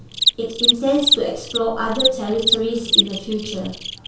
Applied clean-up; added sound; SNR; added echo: none; Cricket; -1 dB; reverberation time 0.3 s.